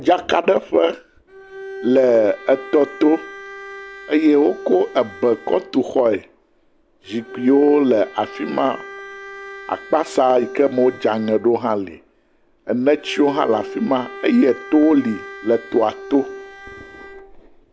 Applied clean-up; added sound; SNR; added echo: none; Bowed string instrument; 16 dB; none.